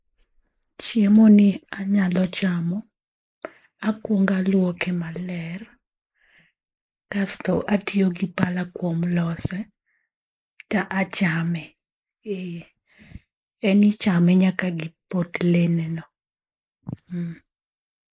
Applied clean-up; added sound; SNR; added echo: neural mask model Resemble Enhance denoiser.